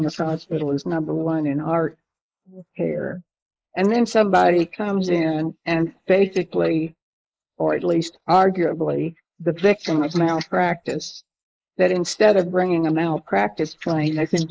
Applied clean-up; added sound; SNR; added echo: neural mask model Resemble Enhance denoiser.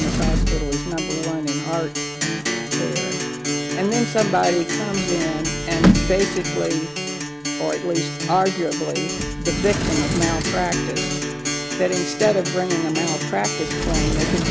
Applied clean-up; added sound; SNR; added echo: none; Sliding door + Acoustic guitar; -1 dB; none.